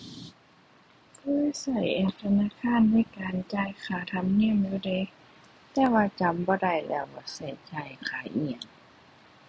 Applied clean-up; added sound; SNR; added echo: none; none; none; none.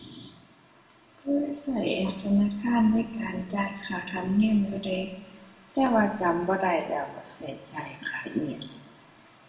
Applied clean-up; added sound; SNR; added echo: none; none; none; reverberation time 0.9 s.